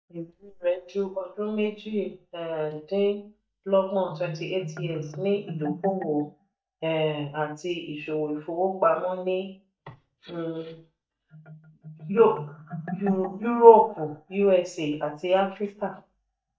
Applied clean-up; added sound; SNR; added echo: neural mask model DeepFilterNet 3.